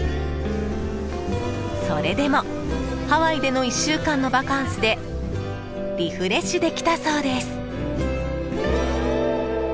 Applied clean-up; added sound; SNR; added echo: none; Rain; 16 dB; none.